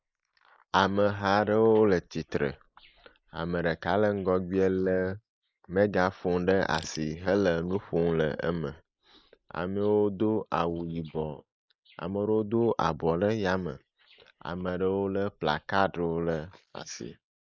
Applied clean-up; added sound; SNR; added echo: neural mask model Resemble Enhance denoiser.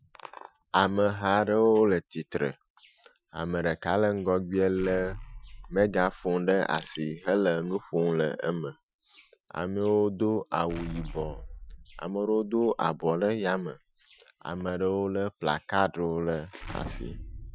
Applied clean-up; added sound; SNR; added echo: classical method Wiener filter.